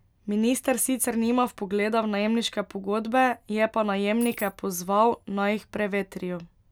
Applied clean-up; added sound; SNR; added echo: none; Coin (dropping); 15 dB; none.